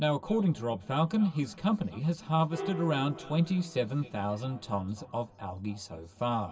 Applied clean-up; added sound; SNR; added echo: none; Piano; 18 dB; reverberation time 2.4 s.